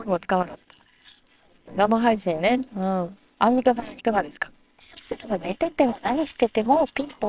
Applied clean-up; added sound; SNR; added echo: neural separator model SepFormer WHAMR!.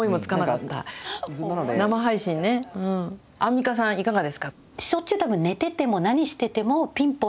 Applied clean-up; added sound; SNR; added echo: none; none; none; none.